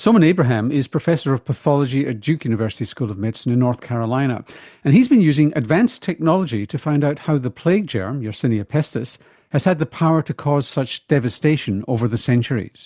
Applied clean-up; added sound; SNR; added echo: none; none; none; none.